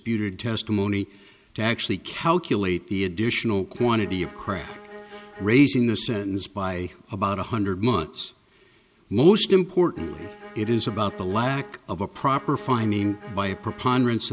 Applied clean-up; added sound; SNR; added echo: none; Bowed string instrument; 17 dB; none.